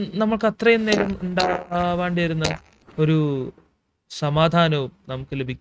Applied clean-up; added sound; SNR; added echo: neural mask model RNNoise.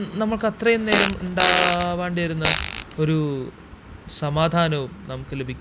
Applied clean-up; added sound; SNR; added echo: none; Fart; -1 dB; none.